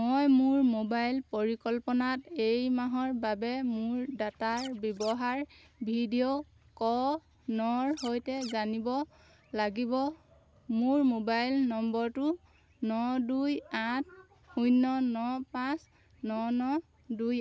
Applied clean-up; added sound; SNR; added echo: none; Scratching (performance technique); 18 dB; none.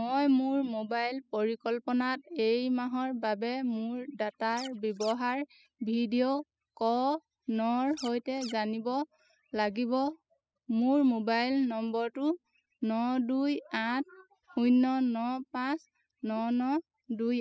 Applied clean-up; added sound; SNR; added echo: classical method spectral subtraction.